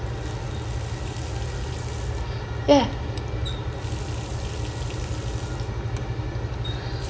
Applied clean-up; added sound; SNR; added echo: none; Water tap, faucet; 19 dB; reverberation time 0.2 s.